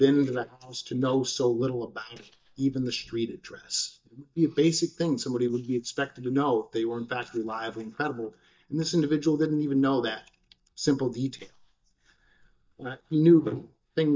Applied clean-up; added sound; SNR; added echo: neural mask model DeepFilterNet 3.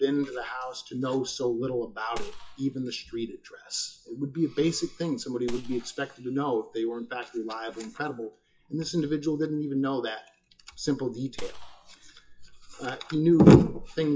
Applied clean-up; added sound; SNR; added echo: classical method WPE with log-MMSE.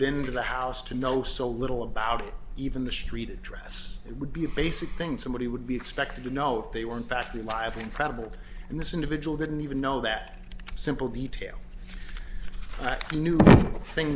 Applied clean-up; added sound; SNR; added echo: none; none; none; none.